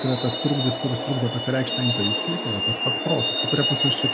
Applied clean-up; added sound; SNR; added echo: none; Truck; 0 dB; none.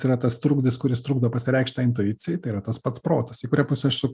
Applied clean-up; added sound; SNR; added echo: none; none; none; none.